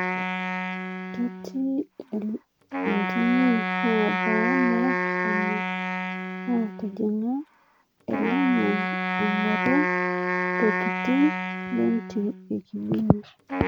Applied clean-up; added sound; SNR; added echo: none; Wind instrument, woodwind instrument; 1 dB; none.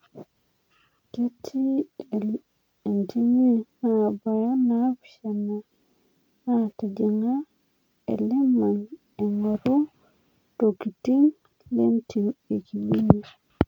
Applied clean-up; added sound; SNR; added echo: none; none; none; none.